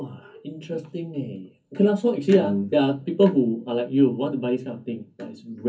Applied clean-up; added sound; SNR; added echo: none; none; none; reverberation time 0.4 s.